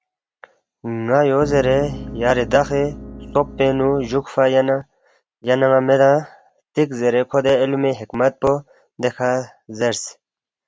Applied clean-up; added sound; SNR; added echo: none; Piano; 12 dB; none.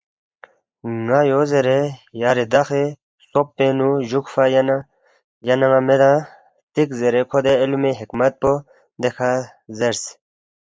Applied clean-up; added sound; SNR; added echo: neural mask model Resemble Enhance denoiser.